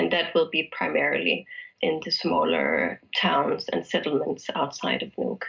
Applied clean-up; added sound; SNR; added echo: none; none; none; reverberation time 0.2 s.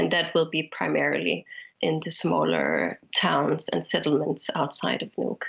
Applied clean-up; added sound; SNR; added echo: none; none; none; none.